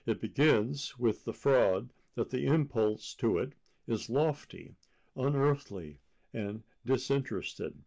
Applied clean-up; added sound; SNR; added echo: none; none; none; none.